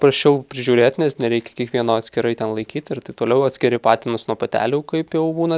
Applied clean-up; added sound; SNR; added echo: none; none; none; none.